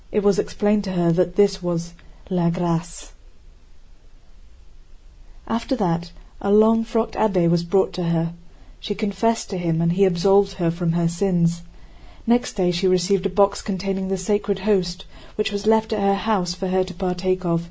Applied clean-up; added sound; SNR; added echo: none; none; none; none.